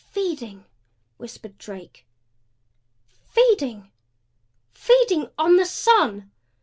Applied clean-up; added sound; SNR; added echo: none; none; none; none.